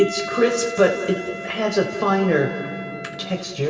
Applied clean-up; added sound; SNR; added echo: none; Wind instrument, woodwind instrument; 12 dB; reverberation time 2.6 s.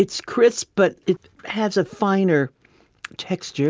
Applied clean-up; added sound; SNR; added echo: none; none; none; none.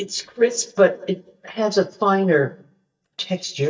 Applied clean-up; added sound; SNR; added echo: neural mask model DeepFilterNet 3.